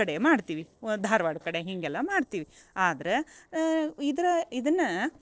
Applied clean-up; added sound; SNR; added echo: neural separator model SepFormer DNS4.